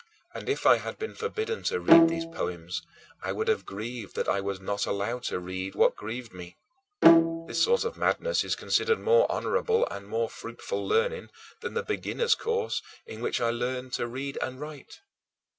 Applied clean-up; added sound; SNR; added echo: none; Bowed string instrument; -4 dB; none.